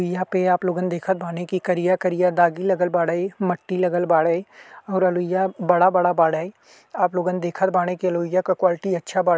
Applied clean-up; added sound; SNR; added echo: none; none; none; none.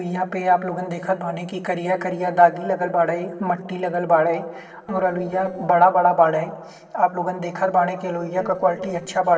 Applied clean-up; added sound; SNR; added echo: neural separator model SepFormer DNS4.